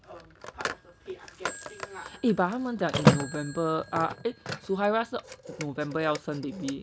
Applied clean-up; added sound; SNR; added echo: none; Telephone; 2 dB; none.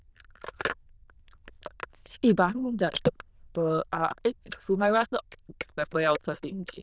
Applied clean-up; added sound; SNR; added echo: neural diffusion model UNIVERSE++.